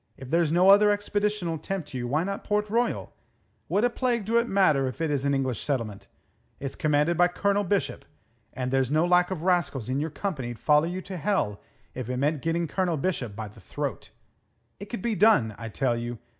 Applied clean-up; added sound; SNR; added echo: none; none; none; none.